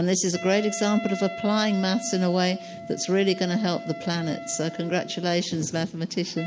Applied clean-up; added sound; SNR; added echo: none; Wind instrument, woodwind instrument; 13 dB; none.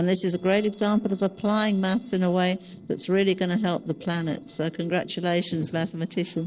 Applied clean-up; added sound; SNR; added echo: neural separator model SepFormer DNS4.